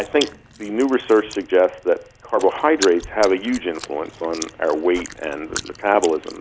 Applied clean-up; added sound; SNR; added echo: none; Chewing, mastication; 15 dB; none.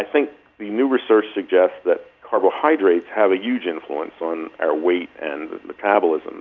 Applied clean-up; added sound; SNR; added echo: none; none; none; none.